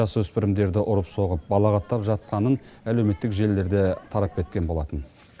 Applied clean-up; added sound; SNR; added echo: none; none; none; none.